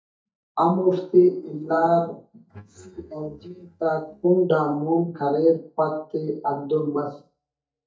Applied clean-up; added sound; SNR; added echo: neural mask model DeepFilterNet 3.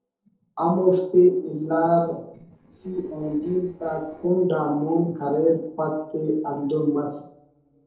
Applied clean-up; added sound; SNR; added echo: neural separator model SepFormer DNS4.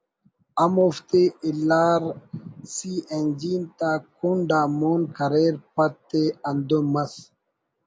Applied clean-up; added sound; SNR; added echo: none; none; none; none.